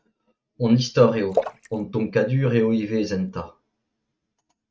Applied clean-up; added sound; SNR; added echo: neural mask model RNNoise.